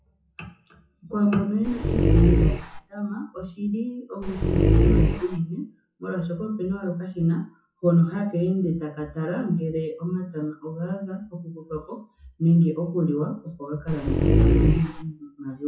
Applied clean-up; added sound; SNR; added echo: classical method WPE with log-MMSE.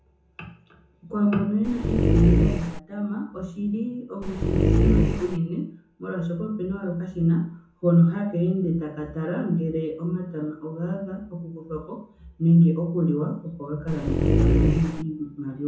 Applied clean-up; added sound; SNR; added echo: none; Dog; -5 dB; reverberation time 0.6 s.